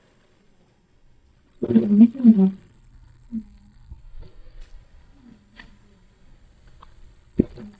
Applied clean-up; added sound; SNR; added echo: neural mask model DeepFilterNet 3.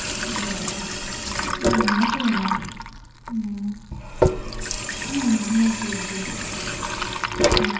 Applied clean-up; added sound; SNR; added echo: none; Sink (filling or washing) / Water tap, faucet; -2 dB; reverberation time 0.9 s.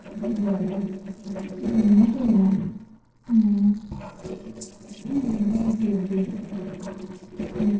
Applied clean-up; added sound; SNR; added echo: neural separator model SepFormer DNS4.